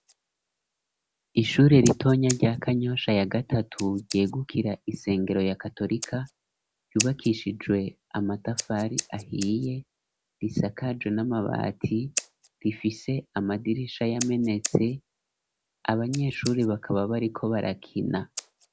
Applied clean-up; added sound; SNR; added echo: none; Scissors; 14 dB; none.